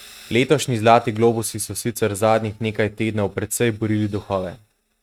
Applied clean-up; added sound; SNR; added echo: neural mask model RNNoise.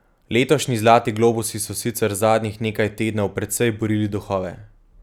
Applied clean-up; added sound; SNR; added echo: none; none; none; none.